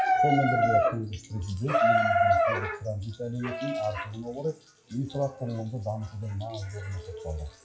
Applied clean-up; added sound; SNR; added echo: classical method WPE with log-MMSE.